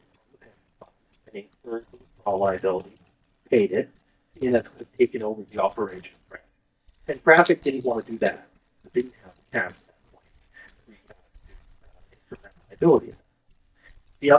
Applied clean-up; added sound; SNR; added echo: neural mask model DeepFilterNet 3.